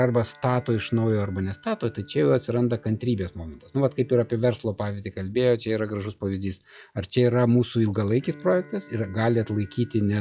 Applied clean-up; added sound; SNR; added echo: classical method log-MMSE.